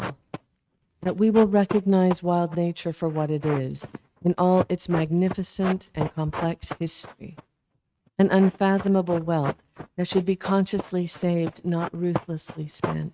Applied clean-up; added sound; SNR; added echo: neural mask model RNNoise.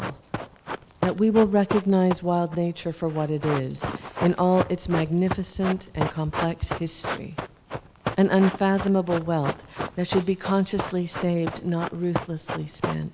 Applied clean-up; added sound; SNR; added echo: none; Run; 8 dB; none.